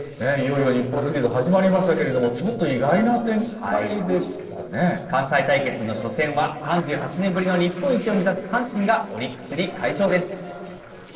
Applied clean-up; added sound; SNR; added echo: neural separator model SepFormer DNS4.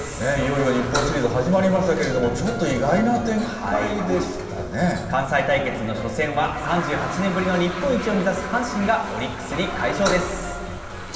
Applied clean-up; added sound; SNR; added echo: none; Toilet flush; 10 dB; reverberation time 2.6 s.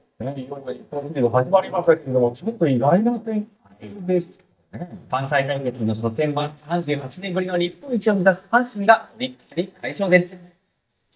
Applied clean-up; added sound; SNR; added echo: neural mask model DeepFilterNet 3.